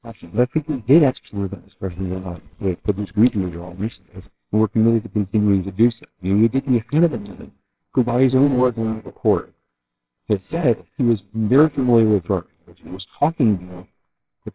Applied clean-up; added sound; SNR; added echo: neural separator model SepFormer WHAMR!.